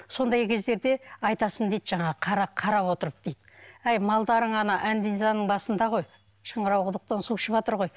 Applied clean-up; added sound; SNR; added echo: none; none; none; none.